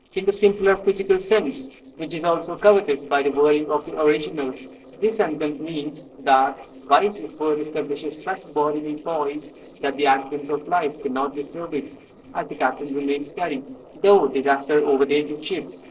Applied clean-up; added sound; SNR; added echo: neural separator model SepFormer DNS4.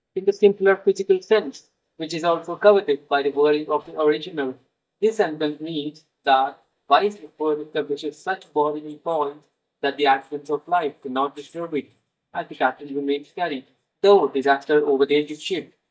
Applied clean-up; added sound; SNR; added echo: neural mask model DeepFilterNet 3.